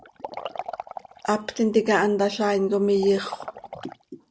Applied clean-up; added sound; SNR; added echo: none; Liquid; 15 dB; none.